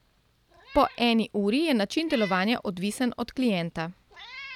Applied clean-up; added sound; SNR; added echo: none; Meow; 19 dB; none.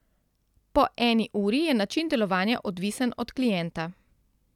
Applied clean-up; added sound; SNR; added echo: none; none; none; none.